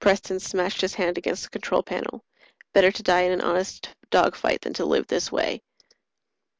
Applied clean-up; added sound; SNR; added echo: none; none; none; none.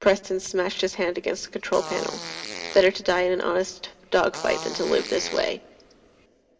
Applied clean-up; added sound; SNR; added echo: none; Fart; 12 dB; reverberation time 1.2 s.